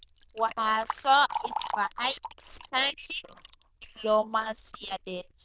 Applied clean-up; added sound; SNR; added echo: neural diffusion model UNIVERSE++.